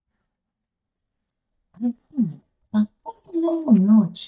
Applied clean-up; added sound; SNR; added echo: neural mask model DeepFilterNet 3.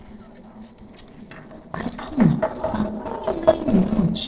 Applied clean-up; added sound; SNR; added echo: neural separator model SepFormer DNS4.